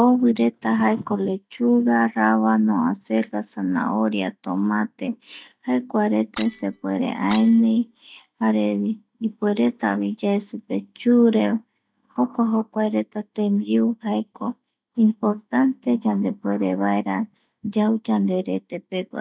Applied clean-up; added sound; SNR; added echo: none; Shatter; 18 dB; none.